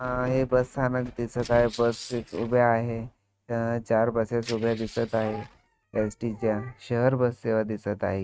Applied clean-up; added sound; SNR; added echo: neural mask model RNNoise.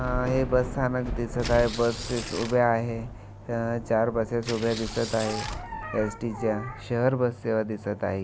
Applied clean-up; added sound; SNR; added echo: none; Tearing + Thunder / Rain; 10 dB; none.